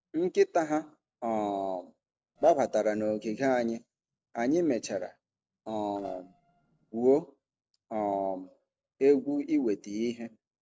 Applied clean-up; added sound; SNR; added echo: neural separator model SepFormer DNS4.